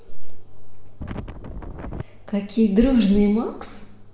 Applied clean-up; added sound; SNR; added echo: none; Wind; 11 dB; reverberation time 1.0 s.